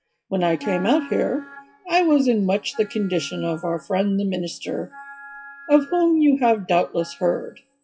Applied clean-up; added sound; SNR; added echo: classical method WPE with log-MMSE.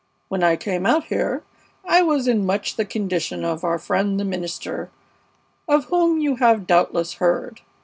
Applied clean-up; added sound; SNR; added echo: none; none; none; none.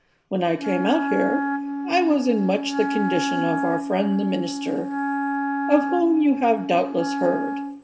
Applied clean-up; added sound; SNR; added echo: none; Wind instrument, woodwind instrument; 3 dB; reverberation time 1.5 s.